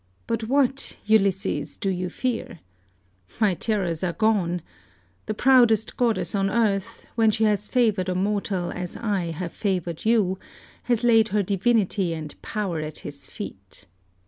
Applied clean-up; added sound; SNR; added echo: none; none; none; none.